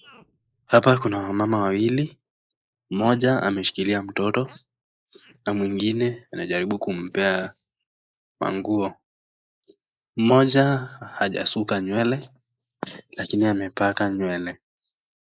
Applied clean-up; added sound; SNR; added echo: neural mask model Resemble Enhance denoiser.